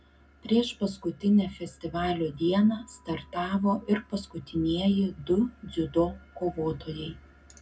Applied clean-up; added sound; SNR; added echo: none; none; none; reverberation time 0.2 s.